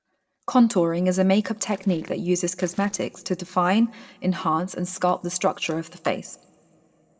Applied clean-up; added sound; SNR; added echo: neural separator model SepFormer DNS4.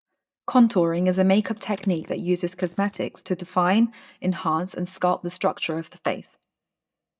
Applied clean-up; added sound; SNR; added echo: neural mask model DeepFilterNet 3.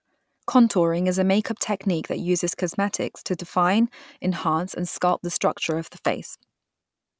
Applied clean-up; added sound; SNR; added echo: none; none; none; none.